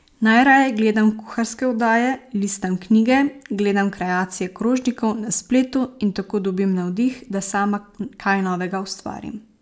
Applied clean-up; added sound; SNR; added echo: none; none; none; none.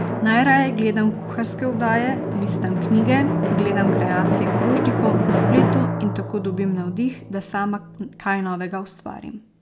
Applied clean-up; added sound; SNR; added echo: none; Drum; 1 dB; none.